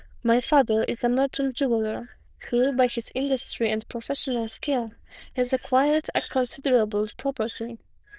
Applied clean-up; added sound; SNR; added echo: neural diffusion model UNIVERSE++.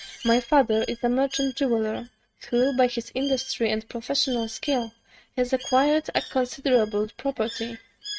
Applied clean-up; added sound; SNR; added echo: neural mask model RNNoise.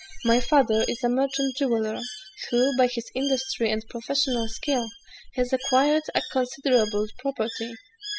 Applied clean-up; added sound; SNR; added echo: classical method spectral subtraction.